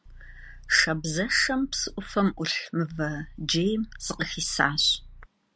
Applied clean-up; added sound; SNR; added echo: none; Idling / Car; 17 dB; none.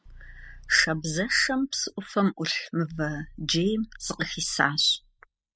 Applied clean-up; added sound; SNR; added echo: classical method spectral subtraction.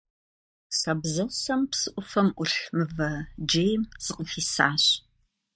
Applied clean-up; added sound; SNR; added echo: neural mask model DeepFilterNet 3.